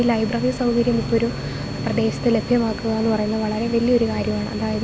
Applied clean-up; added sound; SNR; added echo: none; Domestic sounds, home sounds; 17 dB; none.